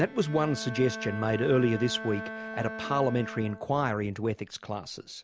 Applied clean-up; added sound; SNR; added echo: none; Bowed string instrument; 12 dB; none.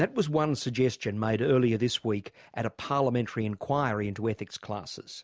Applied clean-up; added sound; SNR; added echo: none; none; none; none.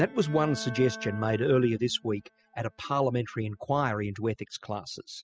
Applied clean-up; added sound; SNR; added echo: classical method spectral subtraction.